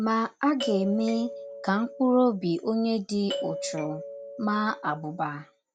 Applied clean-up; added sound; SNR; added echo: none; Doorbell; 10 dB; none.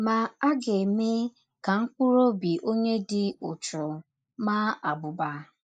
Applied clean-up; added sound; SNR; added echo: neural mask model Resemble Enhance denoiser.